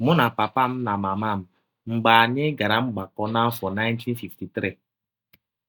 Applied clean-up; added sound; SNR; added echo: neural mask model DeepFilterNet 3.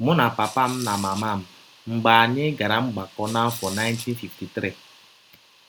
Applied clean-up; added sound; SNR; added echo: none; Rattle / Rattle (instrument); 14 dB; none.